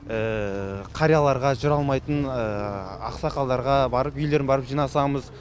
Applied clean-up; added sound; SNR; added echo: none; none; none; none.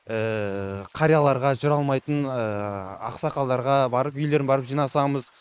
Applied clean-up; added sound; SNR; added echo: neural mask model Resemble Enhance denoiser.